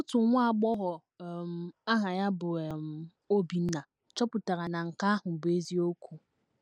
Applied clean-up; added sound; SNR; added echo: none; none; none; none.